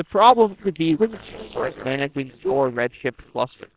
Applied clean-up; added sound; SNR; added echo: neural separator model SepFormer WHAMR!.